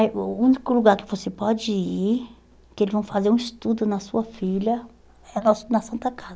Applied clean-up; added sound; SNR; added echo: none; none; none; none.